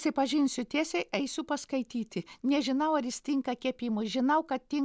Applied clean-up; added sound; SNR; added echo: none; none; none; none.